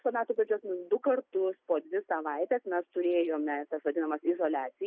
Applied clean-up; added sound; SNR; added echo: none; none; none; none.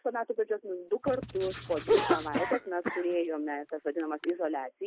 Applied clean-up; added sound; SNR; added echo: none; Cough + Writing; 1 dB; none.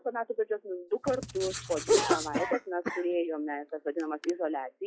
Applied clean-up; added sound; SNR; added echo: classical method log-MMSE.